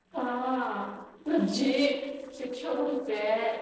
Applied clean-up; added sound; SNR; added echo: neural separator model SepFormer DNS4.